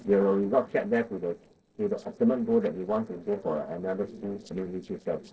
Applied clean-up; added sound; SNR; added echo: neural separator model SepFormer DNS4.